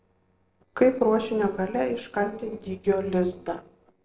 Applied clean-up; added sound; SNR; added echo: neural separator model SepFormer DNS4.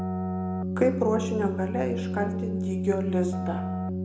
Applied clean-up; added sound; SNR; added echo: none; Keyboard (musical); 0 dB; reverberation time 0.8 s.